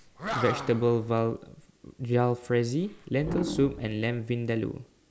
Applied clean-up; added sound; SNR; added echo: none; Animal; 10 dB; none.